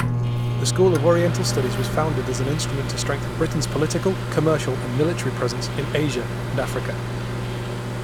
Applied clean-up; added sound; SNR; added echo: none; Microwave oven; 1 dB; none.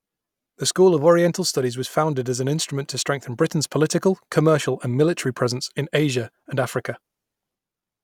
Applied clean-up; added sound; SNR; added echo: none; none; none; none.